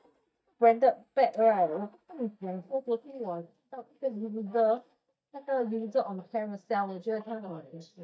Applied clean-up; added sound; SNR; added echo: neural mask model DeepFilterNet 3.